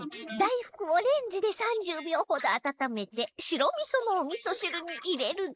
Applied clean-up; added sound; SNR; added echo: neural mask model Resemble Enhance denoiser.